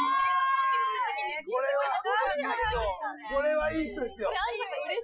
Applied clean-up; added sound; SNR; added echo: classical method Wiener filter.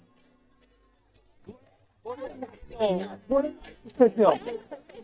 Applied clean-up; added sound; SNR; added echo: neural mask model DeepFilterNet 3.